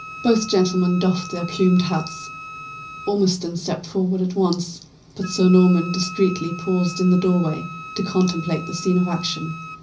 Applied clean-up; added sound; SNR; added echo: none; Wind instrument, woodwind instrument; 15 dB; reverberation time 0.5 s.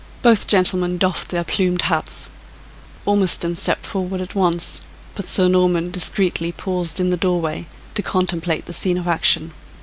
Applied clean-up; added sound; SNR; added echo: none; none; none; none.